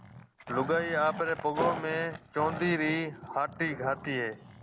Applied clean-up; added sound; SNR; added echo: none; Growling; 11 dB; none.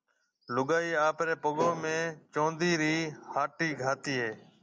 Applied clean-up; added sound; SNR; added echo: none; none; none; none.